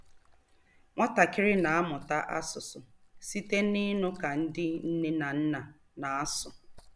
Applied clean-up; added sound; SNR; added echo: none; Liquid; 20 dB; none.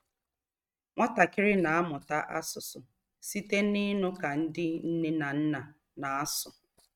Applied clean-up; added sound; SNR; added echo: neural mask model RNNoise.